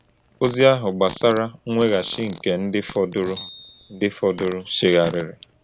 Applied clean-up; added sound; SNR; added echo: none; Fart + Bicycle bell; 19 dB; none.